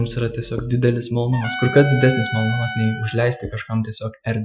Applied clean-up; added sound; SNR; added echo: classical method Wiener filter.